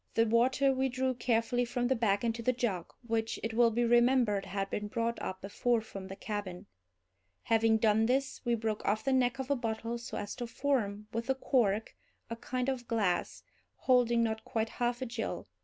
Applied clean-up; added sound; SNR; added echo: none; none; none; none.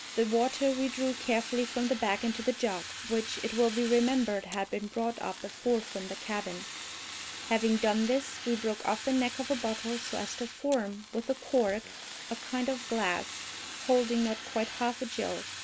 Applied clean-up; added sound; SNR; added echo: none; Fire; 10 dB; none.